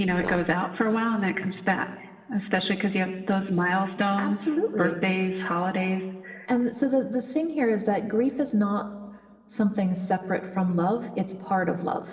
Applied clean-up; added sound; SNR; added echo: none; Fart; 9 dB; reverberation time 2.9 s.